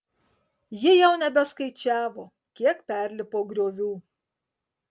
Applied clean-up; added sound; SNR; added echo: none; none; none; none.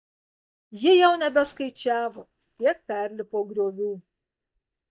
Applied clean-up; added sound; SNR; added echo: neural mask model DeepFilterNet 3.